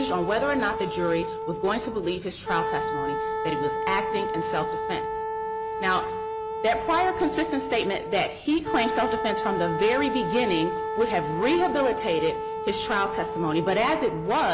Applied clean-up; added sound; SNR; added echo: none; Wind instrument, woodwind instrument; 3 dB; none.